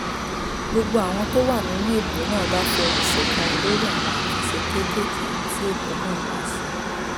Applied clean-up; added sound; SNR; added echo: none; Aircraft; -3 dB; none.